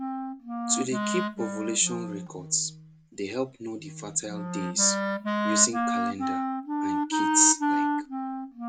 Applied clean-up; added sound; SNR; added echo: none; Wind instrument, woodwind instrument; -1 dB; none.